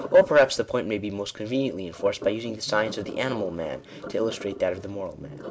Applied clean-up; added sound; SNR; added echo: none; Sink (filling or washing); 16 dB; none.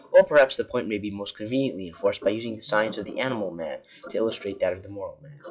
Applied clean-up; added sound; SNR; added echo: classical method log-MMSE.